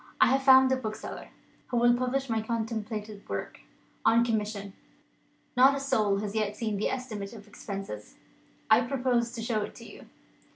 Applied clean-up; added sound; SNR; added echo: none; none; none; none.